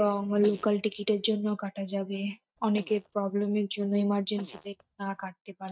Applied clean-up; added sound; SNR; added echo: neural mask model DeepFilterNet 3.